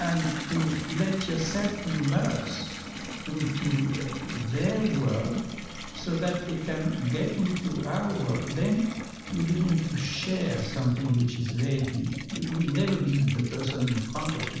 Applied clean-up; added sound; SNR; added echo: none; Bathtub (filling or washing) / Water tap, faucet; 10 dB; reverberation time 1.1 s.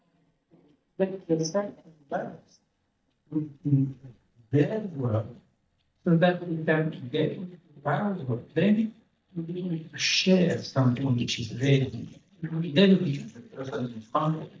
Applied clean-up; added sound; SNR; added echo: neural mask model DeepFilterNet 3.